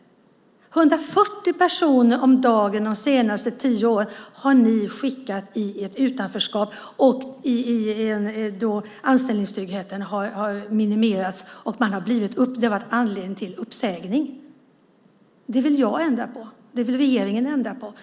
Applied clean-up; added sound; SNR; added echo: none; none; none; none.